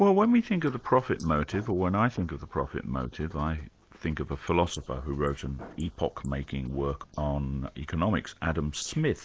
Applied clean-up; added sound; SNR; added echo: neural mask model Resemble Enhance denoiser.